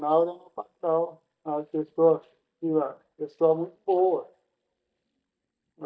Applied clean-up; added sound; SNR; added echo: neural mask model DeepFilterNet 3.